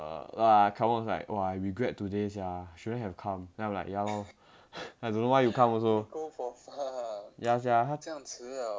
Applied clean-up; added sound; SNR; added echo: none; none; none; none.